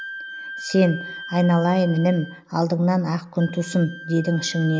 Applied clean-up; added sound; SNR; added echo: none; Wind instrument, woodwind instrument; 15 dB; none.